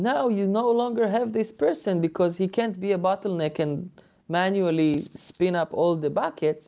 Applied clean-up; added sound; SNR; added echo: none; none; none; none.